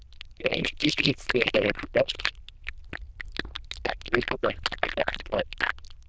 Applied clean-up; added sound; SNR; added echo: neural diffusion model UNIVERSE++.